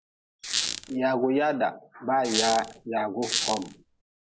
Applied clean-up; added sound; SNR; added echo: none; Squeak; 4 dB; none.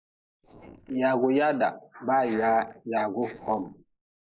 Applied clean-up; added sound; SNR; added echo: neural mask model Resemble Enhance denoiser.